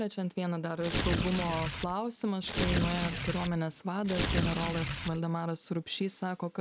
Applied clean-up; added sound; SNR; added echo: none; Tearing; -2 dB; none.